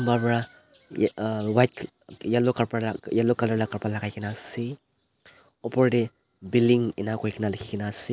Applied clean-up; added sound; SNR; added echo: none; none; none; none.